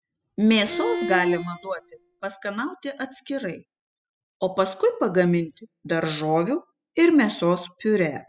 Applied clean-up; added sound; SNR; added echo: classical method spectral subtraction.